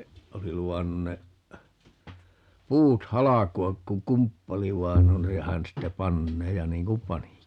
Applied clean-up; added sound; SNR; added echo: none; none; none; none.